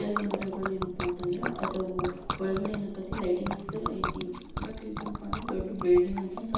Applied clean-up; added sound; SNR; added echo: none; Liquid; 5 dB; reverberation time 0.9 s.